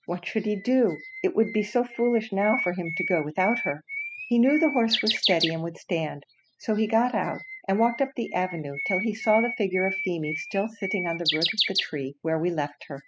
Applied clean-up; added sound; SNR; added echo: classical method spectral subtraction.